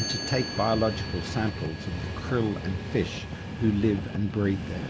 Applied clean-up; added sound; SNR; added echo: none; Chime + Train; 5 dB; none.